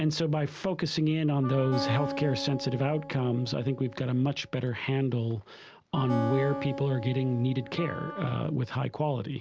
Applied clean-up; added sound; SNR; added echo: none; Acoustic guitar + Wind instrument, woodwind instrument; 10 dB; none.